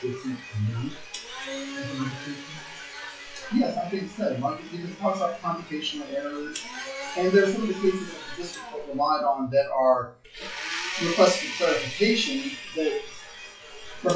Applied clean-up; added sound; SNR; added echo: classical method WPE with log-MMSE.